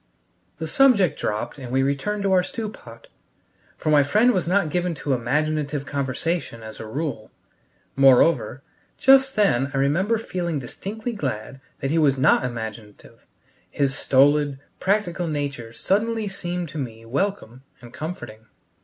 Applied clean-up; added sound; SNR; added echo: none; none; none; none.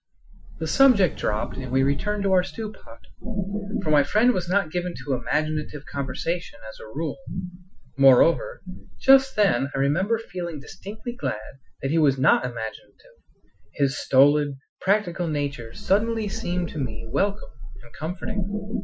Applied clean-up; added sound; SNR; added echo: classical method Wiener filter.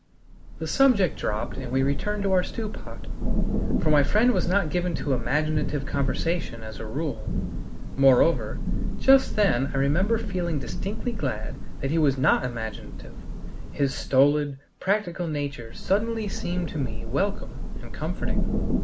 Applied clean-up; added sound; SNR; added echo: none; Thunder / Rain; 0 dB; none.